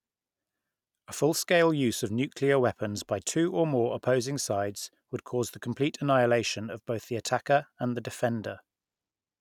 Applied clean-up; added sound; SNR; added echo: none; none; none; none.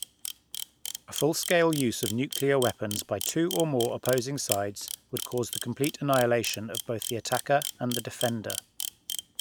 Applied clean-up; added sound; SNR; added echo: none; Camera; 9 dB; none.